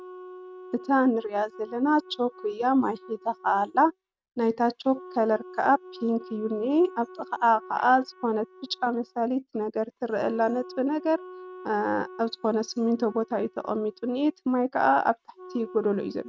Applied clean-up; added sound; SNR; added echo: neural mask model RNNoise.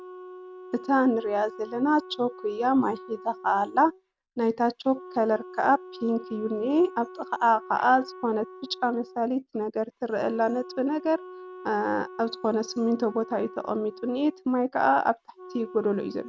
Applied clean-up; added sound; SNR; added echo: none; Wind instrument, woodwind instrument; 17 dB; none.